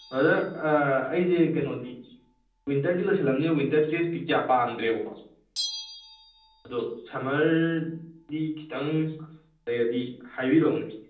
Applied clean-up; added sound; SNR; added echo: none; Bell; 20 dB; reverberation time 0.6 s.